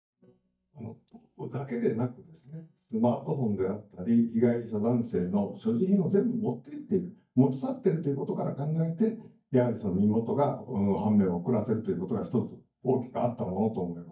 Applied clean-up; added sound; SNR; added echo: neural mask model DeepFilterNet 3.